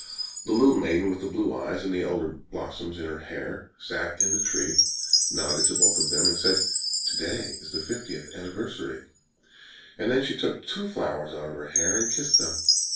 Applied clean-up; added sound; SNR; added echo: none; Chime; -2 dB; reverberation time 0.3 s.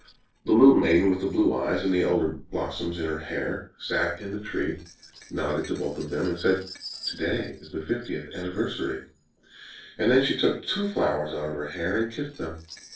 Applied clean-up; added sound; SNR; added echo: neural separator model SepFormer DNS4.